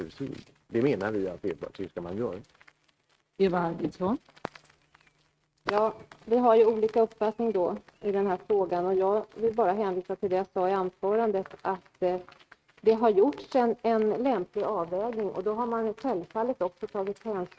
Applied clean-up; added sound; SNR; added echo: neural mask model RNNoise.